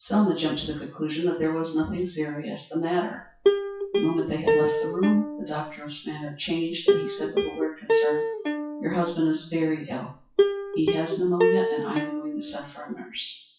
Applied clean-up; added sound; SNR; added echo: classical method WPE with log-MMSE.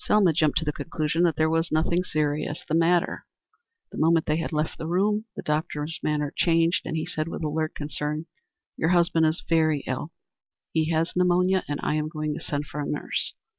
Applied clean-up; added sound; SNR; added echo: none; none; none; none.